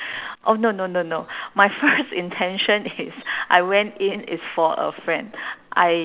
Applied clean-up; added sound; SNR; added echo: none; none; none; none.